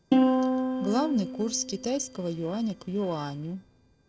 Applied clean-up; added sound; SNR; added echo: neural separator model SepFormer DNS4.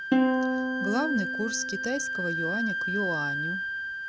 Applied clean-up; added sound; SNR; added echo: none; Plucked string instrument + Wind instrument, woodwind instrument; -4 dB; none.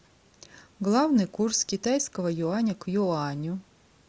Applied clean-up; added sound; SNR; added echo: none; none; none; none.